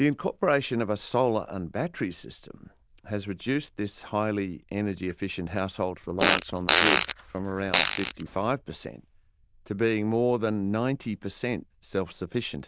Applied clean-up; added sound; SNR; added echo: neural diffusion model UNIVERSE++.